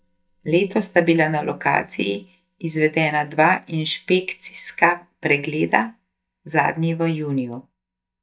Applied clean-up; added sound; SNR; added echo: neural mask model DeepFilterNet 3.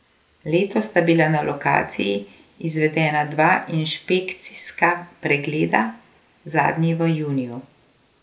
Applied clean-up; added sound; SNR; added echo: none; none; none; none.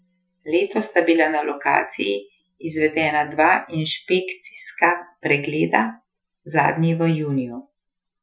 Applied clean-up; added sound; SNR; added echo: classical method Wiener filter.